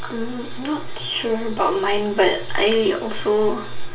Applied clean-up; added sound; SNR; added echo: none; none; none; reverberation time 0.3 s.